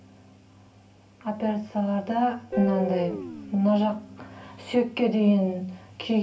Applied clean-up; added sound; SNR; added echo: none; Guitar; 13 dB; reverberation time 0.3 s.